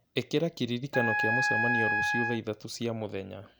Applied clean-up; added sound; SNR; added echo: none; Wind instrument, woodwind instrument; -3 dB; none.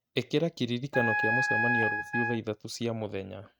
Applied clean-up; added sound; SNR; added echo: neural mask model RNNoise.